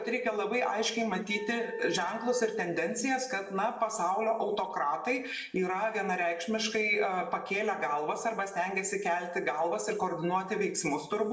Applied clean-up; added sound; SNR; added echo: none; Wind instrument, woodwind instrument; 17 dB; reverberation time 0.6 s.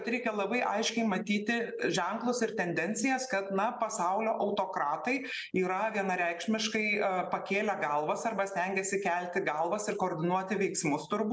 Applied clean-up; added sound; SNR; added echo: none; none; none; none.